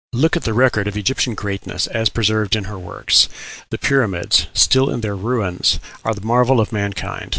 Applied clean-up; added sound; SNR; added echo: none; none; none; none.